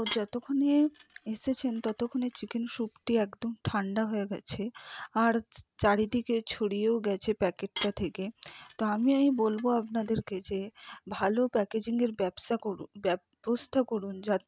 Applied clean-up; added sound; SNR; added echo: none; Dishes, pots, and pans / Glass; 17 dB; none.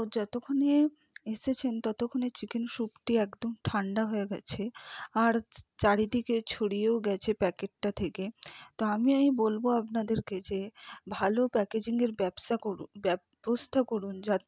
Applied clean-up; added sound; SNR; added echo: none; none; none; none.